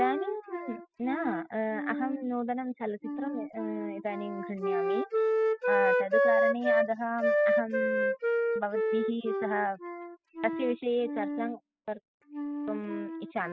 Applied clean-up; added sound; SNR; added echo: classical method spectral subtraction.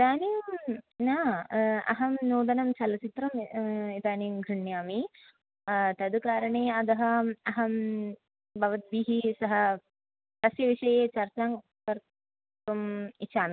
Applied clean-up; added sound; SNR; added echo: none; none; none; none.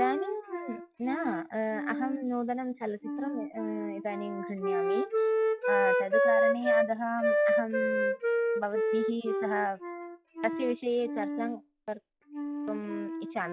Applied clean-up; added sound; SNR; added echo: classical method log-MMSE.